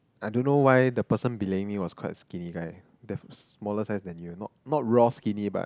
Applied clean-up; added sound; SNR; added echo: none; none; none; none.